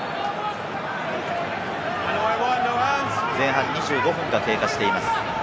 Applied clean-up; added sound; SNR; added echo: none; none; none; none.